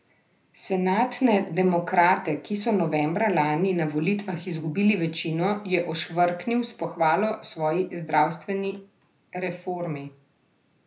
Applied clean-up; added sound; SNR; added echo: none; none; none; none.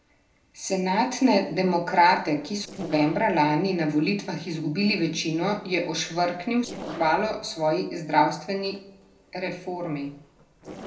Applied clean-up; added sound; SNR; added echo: neural separator model SepFormer DNS4.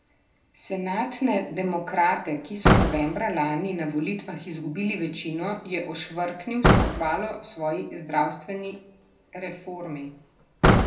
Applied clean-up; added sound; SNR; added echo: none; Slam / Car; -1 dB; reverberation time 0.5 s.